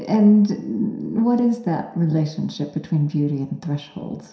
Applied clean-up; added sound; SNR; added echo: none; none; none; reverberation time 0.7 s.